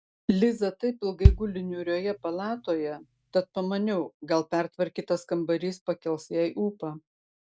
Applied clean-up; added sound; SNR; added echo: none; Bass drum; -2 dB; none.